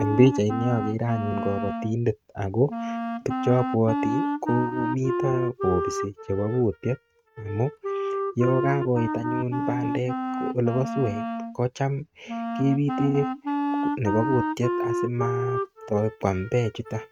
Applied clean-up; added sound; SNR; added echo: neural mask model RNNoise.